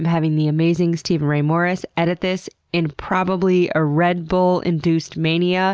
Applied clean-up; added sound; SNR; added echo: none; none; none; none.